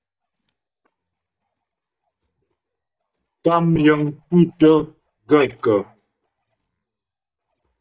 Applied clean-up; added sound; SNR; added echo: neural mask model DeepFilterNet 3.